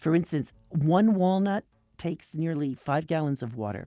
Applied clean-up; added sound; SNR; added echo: none; none; none; none.